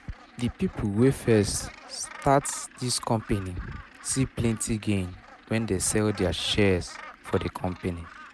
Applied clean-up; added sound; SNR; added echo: none; Gull, seagull; 19 dB; none.